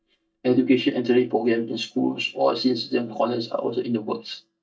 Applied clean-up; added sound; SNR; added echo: neural mask model DeepFilterNet 3.